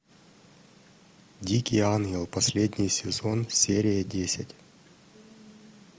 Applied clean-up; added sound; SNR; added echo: none; none; none; none.